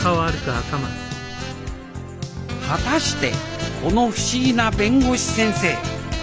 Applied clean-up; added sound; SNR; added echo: none; none; none; none.